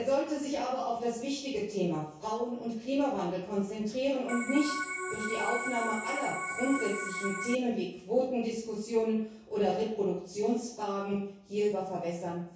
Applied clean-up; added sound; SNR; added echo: none; Organ; 4 dB; reverberation time 0.6 s.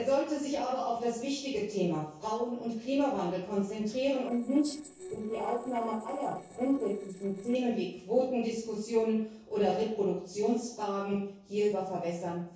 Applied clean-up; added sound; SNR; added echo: neural separator model SepFormer DNS4.